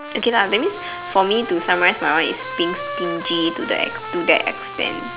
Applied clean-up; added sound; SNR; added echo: none; Trumpet; 10 dB; none.